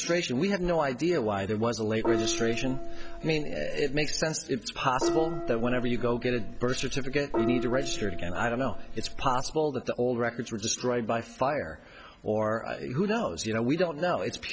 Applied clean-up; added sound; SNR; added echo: none; Gong; 2 dB; none.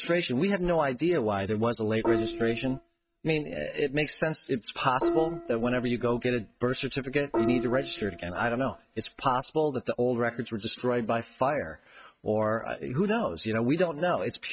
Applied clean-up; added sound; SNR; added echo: neural mask model RNNoise.